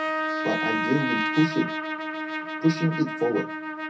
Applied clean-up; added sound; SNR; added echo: none; Trumpet; 2 dB; reverberation time 0.3 s.